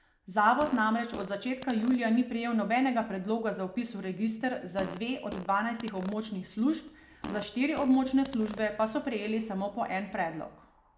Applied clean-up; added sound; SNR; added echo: none; Fart; 14 dB; none.